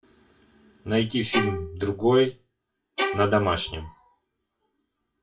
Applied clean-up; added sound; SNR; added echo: classical method WPE with log-MMSE.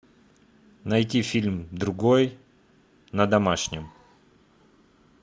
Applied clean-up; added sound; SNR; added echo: none; none; none; none.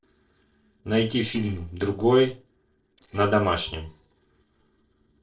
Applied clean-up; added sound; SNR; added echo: neural separator model SepFormer DNS4.